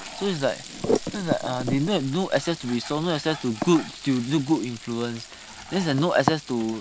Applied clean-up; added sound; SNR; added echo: none; Frying (food); 15 dB; none.